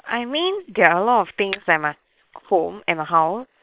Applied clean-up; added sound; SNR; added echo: neural separator model SepFormer WHAM!.